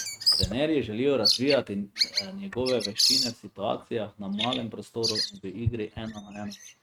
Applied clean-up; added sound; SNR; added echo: neural mask model RNNoise.